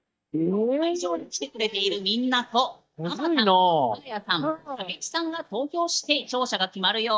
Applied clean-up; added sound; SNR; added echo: neural mask model DeepFilterNet 3.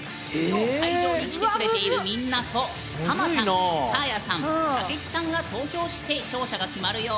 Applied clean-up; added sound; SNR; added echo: none; none; none; none.